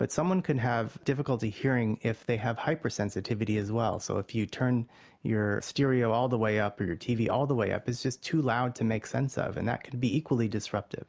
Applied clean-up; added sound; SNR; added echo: none; none; none; none.